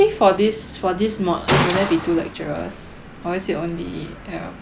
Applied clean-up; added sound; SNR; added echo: none; Gunshot, gunfire; 4 dB; none.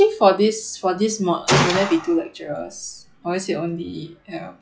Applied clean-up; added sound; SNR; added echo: classical method log-MMSE.